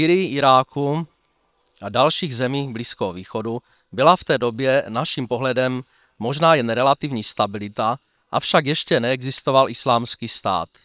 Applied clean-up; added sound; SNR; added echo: neural separator model SepFormer WHAM!.